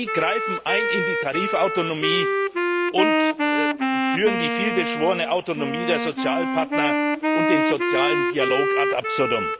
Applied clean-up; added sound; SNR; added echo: none; Wind instrument, woodwind instrument; -2 dB; none.